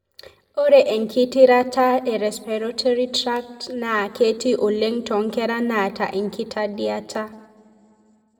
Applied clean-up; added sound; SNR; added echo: none; none; none; reverberation time 1.2 s.